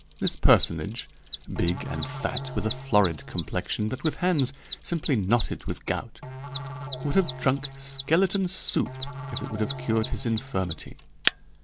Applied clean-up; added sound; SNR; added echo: none; Mechanisms + Musical instrument; 9 dB; none.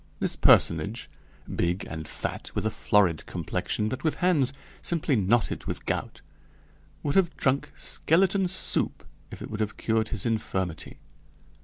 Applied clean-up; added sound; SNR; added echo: none; none; none; none.